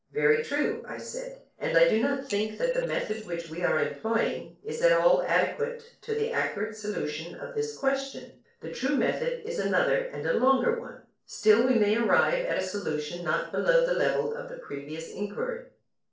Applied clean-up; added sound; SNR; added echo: neural separator model SepFormer DNS4.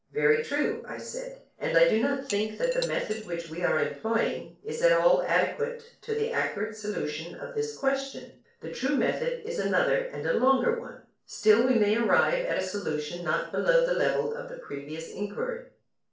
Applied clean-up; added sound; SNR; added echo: none; Cutlery, silverware / Dishes, pots, and pans; 15 dB; reverberation time 0.4 s.